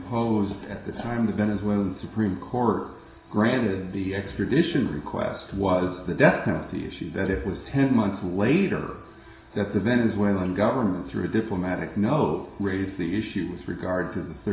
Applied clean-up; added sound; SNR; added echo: none; none; none; reverberation time 0.7 s.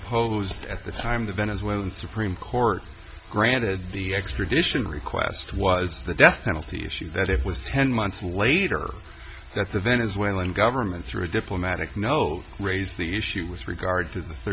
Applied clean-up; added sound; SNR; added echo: none; none; none; none.